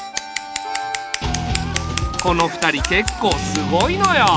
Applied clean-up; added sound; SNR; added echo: none; Scissors; 10 dB; none.